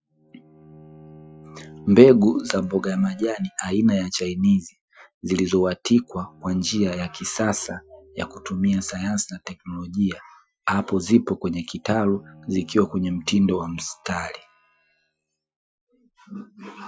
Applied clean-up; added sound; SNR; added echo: classical method Wiener filter.